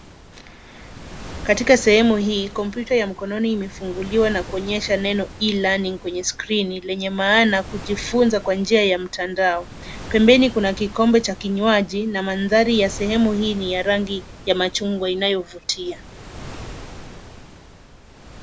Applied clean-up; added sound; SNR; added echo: none; Waves, surf; 16 dB; none.